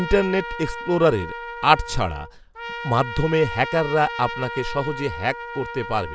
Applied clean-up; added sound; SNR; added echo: none; Trumpet; 10 dB; none.